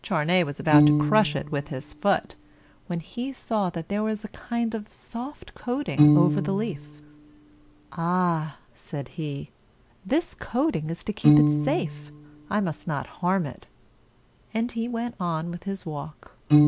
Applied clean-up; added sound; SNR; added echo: none; Piano; 0 dB; none.